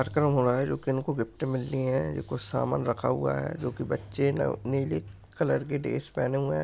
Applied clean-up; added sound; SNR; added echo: none; none; none; none.